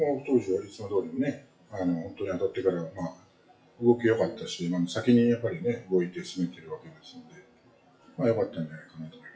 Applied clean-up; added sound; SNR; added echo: classical method WPE with log-MMSE.